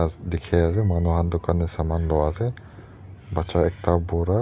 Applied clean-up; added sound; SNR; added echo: none; none; none; none.